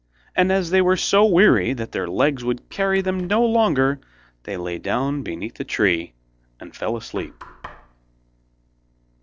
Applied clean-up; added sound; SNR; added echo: neural separator model SepFormer DNS4.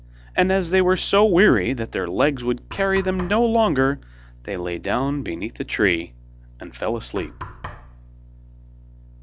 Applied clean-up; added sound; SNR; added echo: none; Knock; 19 dB; none.